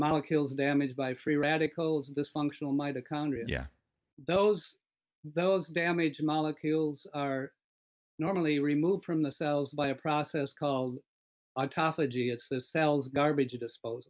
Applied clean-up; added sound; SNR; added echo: none; none; none; none.